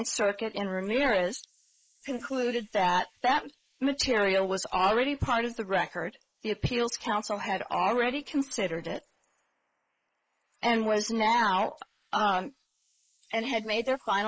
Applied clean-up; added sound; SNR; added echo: neural mask model Resemble Enhance denoiser.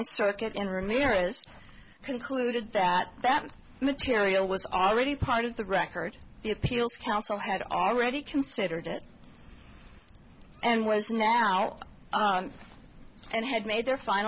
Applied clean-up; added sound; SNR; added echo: none; none; none; none.